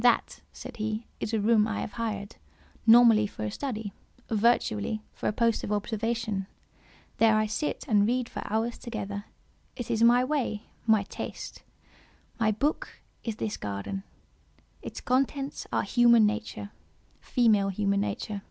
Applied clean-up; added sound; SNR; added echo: none; none; none; none.